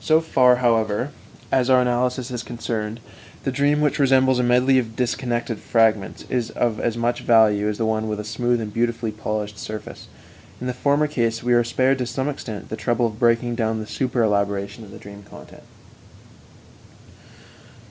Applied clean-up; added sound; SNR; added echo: none; none; none; none.